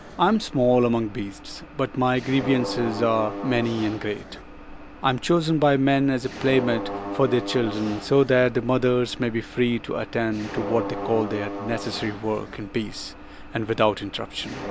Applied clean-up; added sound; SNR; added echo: none; Mechanisms; 11 dB; none.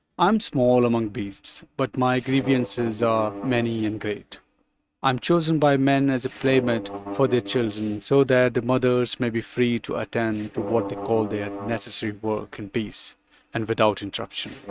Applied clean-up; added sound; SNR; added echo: neural mask model RNNoise.